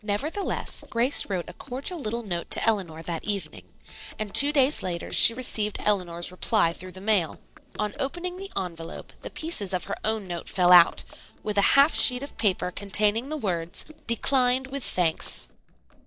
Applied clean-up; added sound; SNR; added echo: neural separator model SepFormer DNS4.